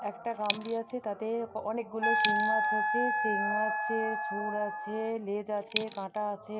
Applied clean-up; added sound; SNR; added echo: none; Wind instrument, woodwind instrument + Coin (dropping); -4 dB; none.